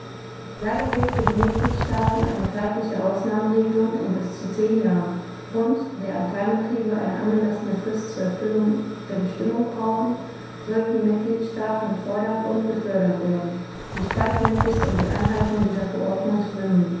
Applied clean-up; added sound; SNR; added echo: none; Bird; 1 dB; reverberation time 0.7 s.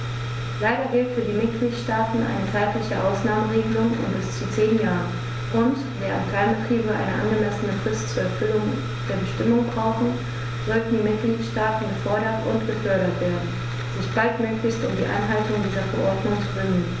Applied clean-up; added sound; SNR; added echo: none; none; none; none.